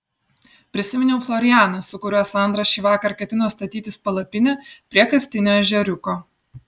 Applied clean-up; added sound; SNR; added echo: none; none; none; none.